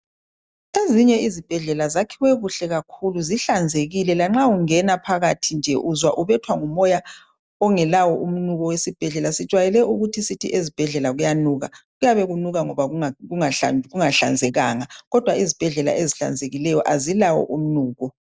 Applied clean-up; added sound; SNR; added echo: none; none; none; none.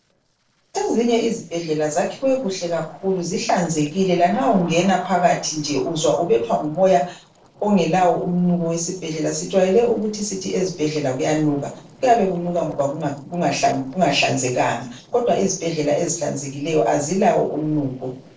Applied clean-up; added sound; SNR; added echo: neural separator model SepFormer DNS4.